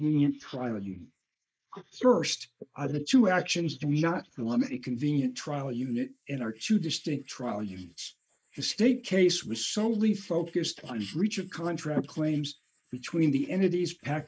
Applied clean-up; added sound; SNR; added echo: neural mask model Resemble Enhance denoiser.